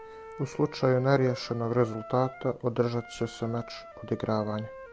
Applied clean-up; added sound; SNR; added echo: none; Wind instrument, woodwind instrument; 16 dB; none.